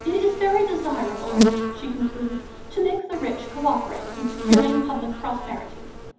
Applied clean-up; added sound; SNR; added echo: none; Insect; 0 dB; reverberation time 0.8 s.